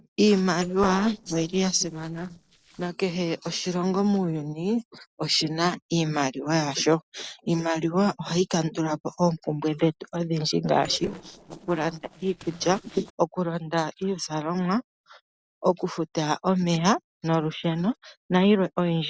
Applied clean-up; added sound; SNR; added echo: neural separator model SepFormer DNS4.